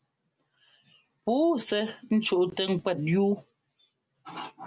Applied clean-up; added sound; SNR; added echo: none; none; none; none.